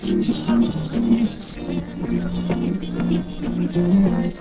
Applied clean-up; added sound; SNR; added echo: neural separator model SepFormer DNS4.